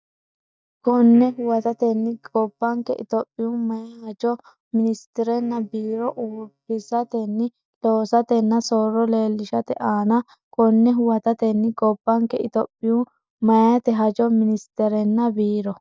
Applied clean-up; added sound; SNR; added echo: neural mask model DeepFilterNet 3.